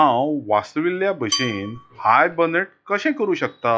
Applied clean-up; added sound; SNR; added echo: classical method log-MMSE.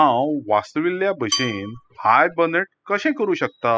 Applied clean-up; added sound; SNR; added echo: classical method spectral subtraction.